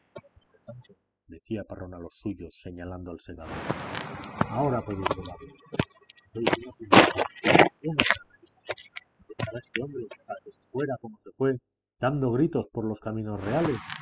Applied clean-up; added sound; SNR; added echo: classical method spectral subtraction.